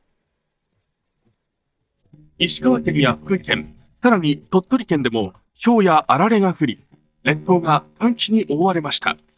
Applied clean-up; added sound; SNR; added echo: neural mask model DeepFilterNet 3.